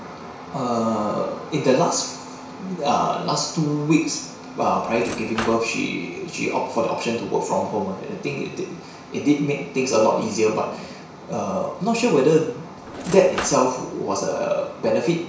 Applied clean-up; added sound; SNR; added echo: none; Cutlery, silverware / Drawer open or close; 10 dB; reverberation time 0.6 s.